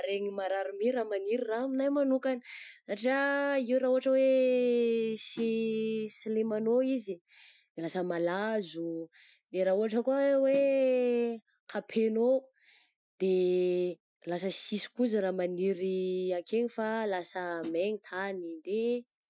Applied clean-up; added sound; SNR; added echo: classical method Wiener filter.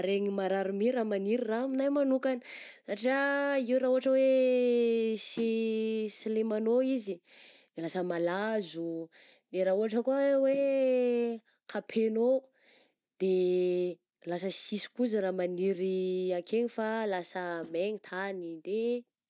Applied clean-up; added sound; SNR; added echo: neural mask model DeepFilterNet 3.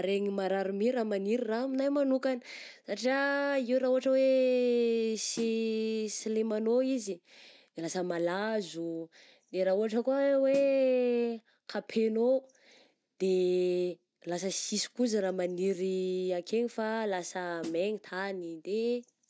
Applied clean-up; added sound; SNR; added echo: none; Snare drum; 17 dB; none.